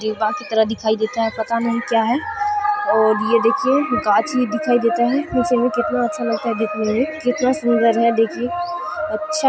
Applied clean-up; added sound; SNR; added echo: none; none; none; none.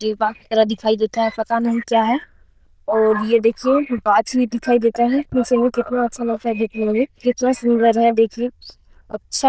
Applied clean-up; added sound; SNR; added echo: neural diffusion model UNIVERSE++.